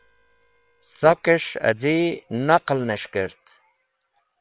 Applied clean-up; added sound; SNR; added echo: neural separator model SepFormer WHAM!.